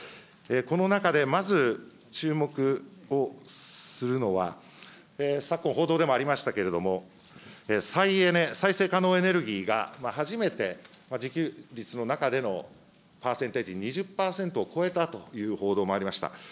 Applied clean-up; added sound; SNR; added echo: none; none; none; none.